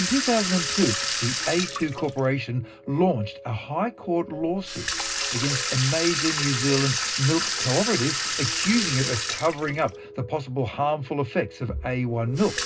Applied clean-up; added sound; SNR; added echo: none; Sink (filling or washing) / Water tap, faucet; 4 dB; reverberation time 0.2 s.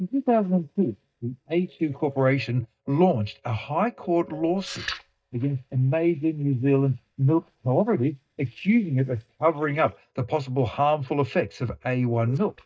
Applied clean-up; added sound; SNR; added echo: neural mask model DeepFilterNet 3.